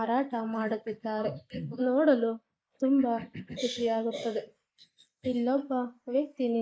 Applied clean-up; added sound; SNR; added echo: neural mask model Resemble Enhance denoiser.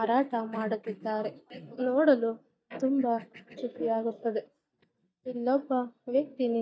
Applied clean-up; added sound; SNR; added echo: neural mask model DeepFilterNet 3.